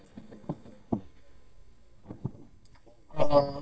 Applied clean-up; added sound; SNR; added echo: neural mask model DeepFilterNet 3.